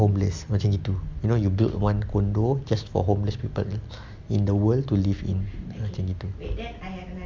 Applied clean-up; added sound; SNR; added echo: none; none; none; none.